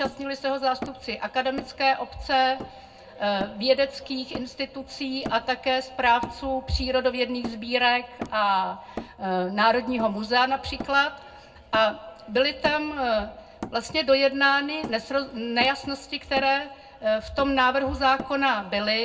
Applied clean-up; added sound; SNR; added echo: none; Hammer; 17 dB; reverberation time 0.3 s.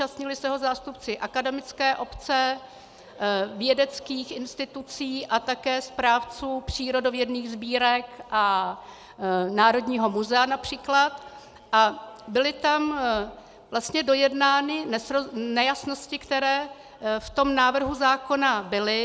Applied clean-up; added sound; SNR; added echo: none; none; none; none.